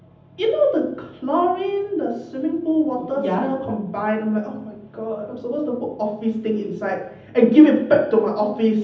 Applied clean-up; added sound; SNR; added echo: none; none; none; reverberation time 0.8 s.